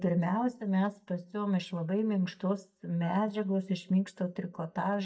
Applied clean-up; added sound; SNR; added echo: neural mask model DeepFilterNet 3.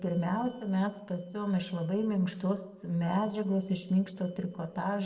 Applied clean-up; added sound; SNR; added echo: neural separator model SepFormer DNS4.